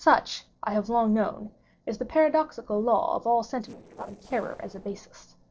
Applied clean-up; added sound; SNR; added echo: neural separator model SepFormer DNS4.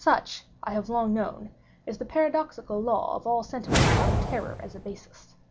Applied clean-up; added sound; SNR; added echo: none; Whoosh, swoosh, swish; -2 dB; none.